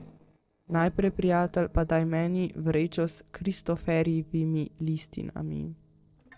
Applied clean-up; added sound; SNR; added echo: neural separator model SepFormer DNS4.